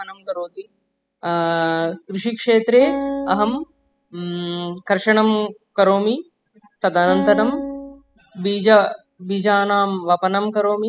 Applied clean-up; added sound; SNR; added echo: classical method spectral subtraction.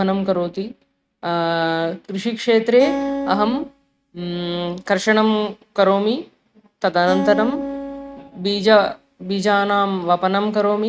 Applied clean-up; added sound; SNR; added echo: neural mask model RNNoise.